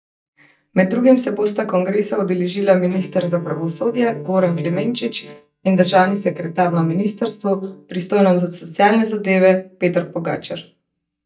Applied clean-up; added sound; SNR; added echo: neural mask model DeepFilterNet 3.